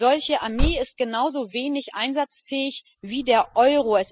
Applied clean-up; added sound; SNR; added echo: classical method spectral subtraction.